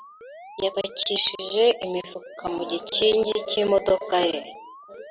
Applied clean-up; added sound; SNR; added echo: none; Alarm; 19 dB; none.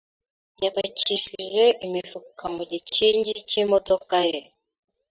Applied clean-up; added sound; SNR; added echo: neural mask model DeepFilterNet 3.